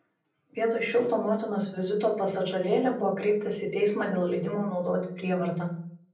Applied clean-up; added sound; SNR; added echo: none; none; none; reverberation time 0.6 s.